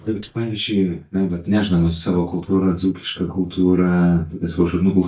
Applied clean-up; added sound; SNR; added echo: neural mask model DeepFilterNet 3.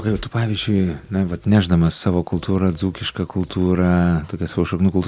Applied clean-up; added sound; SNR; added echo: none; none; none; none.